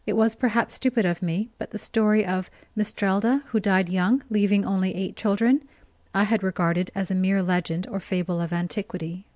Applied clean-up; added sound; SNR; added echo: none; none; none; none.